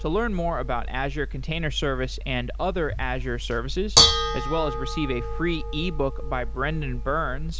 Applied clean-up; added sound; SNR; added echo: none; Dishes, pots, and pans / Bell; -1 dB; none.